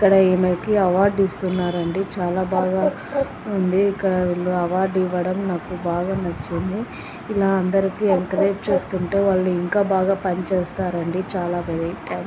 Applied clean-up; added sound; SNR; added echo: none; Bird; 12 dB; none.